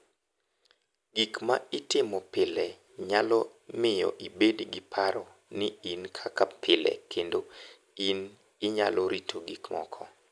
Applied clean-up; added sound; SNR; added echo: none; none; none; none.